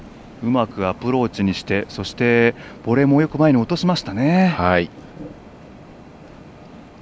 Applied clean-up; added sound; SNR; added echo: none; none; none; none.